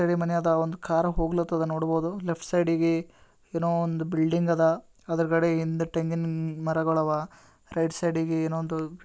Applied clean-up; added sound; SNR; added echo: none; none; none; none.